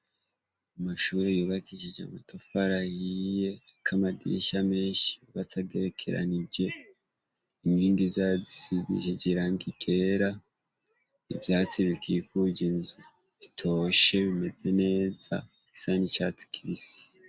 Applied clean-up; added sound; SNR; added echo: none; none; none; none.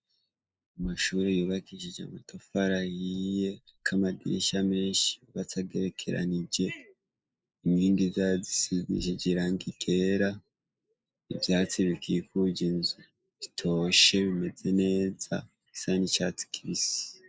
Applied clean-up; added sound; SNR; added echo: neural mask model Resemble Enhance denoiser.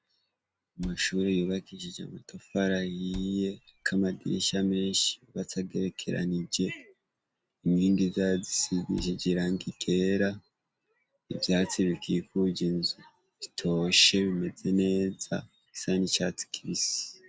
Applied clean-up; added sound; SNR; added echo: none; Cupboard open or close; 17 dB; none.